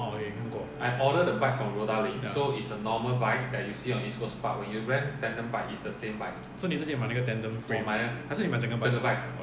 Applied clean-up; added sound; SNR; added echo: none; Bowed string instrument; 20 dB; none.